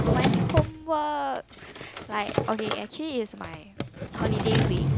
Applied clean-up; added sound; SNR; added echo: none; Drawer open or close; -3 dB; none.